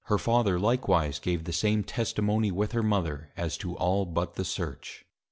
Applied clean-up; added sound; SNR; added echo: none; none; none; none.